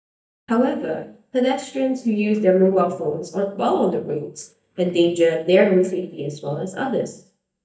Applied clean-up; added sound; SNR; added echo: neural mask model DeepFilterNet 3.